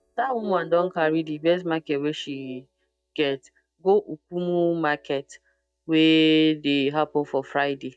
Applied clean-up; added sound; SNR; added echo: neural mask model DeepFilterNet 3.